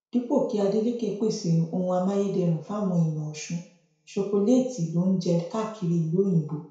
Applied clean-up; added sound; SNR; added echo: none; none; none; reverberation time 0.6 s.